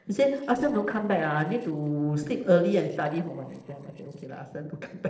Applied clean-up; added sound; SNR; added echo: neural separator model SepFormer DNS4.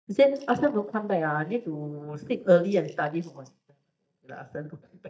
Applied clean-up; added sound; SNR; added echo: neural mask model DeepFilterNet 3.